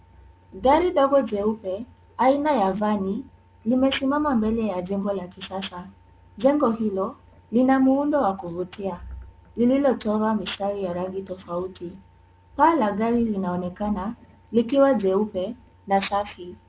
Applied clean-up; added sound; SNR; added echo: none; none; none; none.